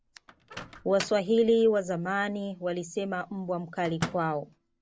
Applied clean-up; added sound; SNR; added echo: none; Microwave oven; 15 dB; none.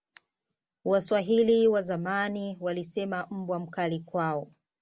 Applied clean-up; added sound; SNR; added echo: none; none; none; none.